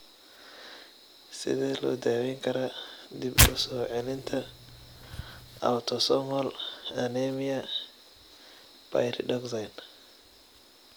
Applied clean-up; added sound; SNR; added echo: none; Tearing; -4 dB; none.